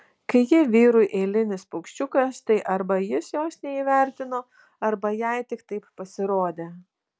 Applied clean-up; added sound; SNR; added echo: none; none; none; none.